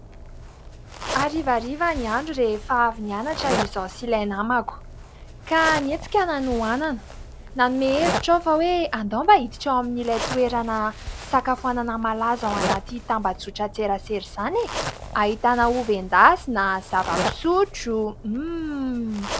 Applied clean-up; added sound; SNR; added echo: none; Zipper (clothing); 10 dB; none.